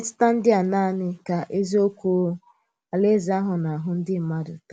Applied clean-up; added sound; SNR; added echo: none; none; none; none.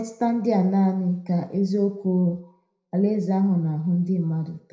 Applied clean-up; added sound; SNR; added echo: none; none; none; reverberation time 0.5 s.